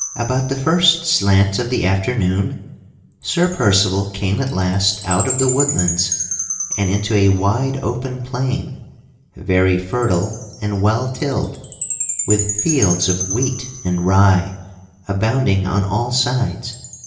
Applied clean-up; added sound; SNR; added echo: none; Chime; 10 dB; reverberation time 0.8 s.